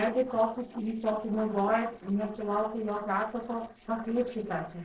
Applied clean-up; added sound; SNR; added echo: neural separator model SepFormer DNS4.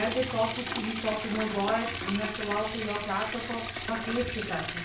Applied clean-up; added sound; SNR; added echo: none; Liquid; 4 dB; reverberation time 0.3 s.